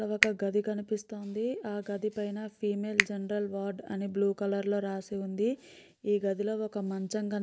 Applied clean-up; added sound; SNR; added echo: none; Finger snapping; 5 dB; none.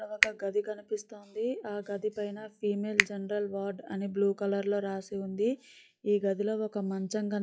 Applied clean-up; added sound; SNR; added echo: classical method log-MMSE.